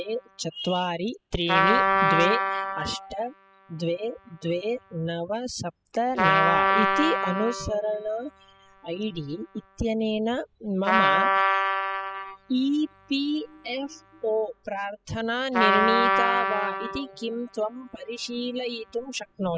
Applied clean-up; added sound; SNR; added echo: classical method spectral subtraction.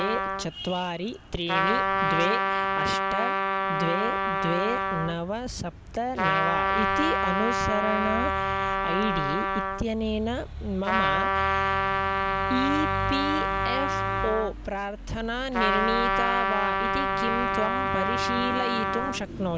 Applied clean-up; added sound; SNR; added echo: none; Trumpet; -3 dB; none.